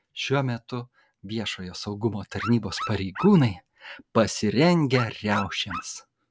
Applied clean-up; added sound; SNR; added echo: none; Dog; 11 dB; none.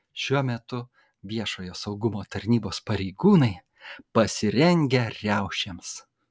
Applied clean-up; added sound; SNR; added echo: none; none; none; none.